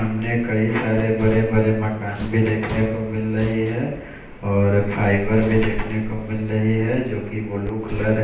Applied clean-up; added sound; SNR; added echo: none; Subway, metro, underground; 10 dB; reverberation time 0.9 s.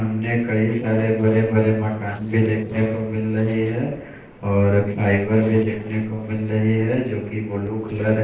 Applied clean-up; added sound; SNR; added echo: neural separator model SepFormer DNS4.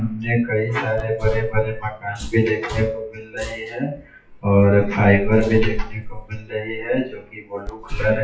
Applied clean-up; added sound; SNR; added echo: classical method WPE with log-MMSE.